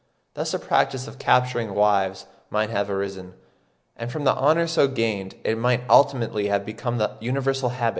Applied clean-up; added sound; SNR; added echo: none; none; none; none.